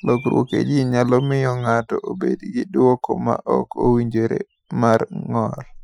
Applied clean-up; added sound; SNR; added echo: classical method Wiener filter.